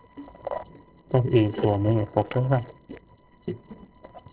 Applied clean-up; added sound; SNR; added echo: neural separator model SepFormer DNS4.